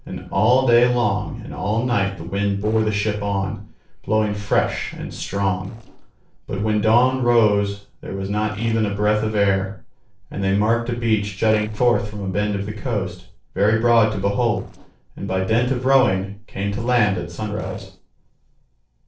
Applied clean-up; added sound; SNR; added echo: neural separator model SepFormer DNS4.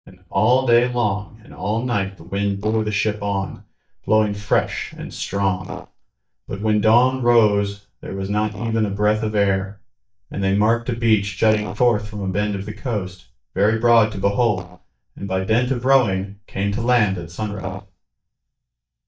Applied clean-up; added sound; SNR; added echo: neural mask model DeepFilterNet 3.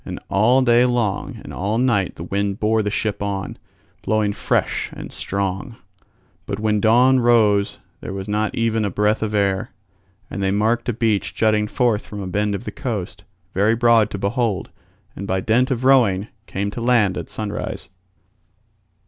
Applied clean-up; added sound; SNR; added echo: none; none; none; none.